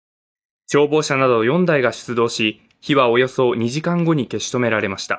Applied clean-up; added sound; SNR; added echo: neural mask model DeepFilterNet 3.